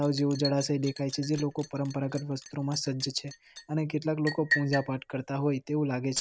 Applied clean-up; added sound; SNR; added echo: none; Liquid; 10 dB; none.